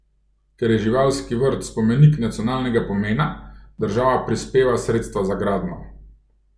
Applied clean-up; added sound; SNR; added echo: none; none; none; none.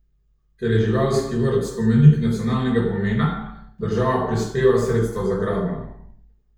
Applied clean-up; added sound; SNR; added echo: none; none; none; reverberation time 0.7 s.